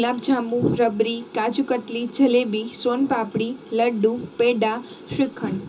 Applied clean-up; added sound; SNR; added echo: none; none; none; reverberation time 0.2 s.